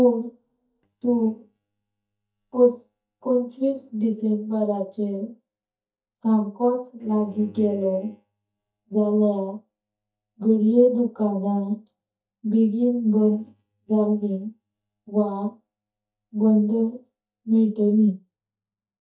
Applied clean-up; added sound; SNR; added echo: neural mask model DeepFilterNet 3.